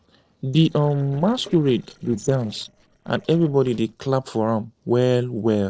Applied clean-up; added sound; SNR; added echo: neural separator model SepFormer DNS4.